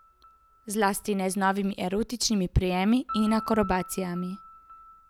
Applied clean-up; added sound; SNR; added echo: none; Piano; 17 dB; none.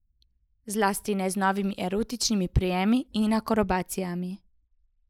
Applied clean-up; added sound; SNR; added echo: neural mask model Resemble Enhance denoiser.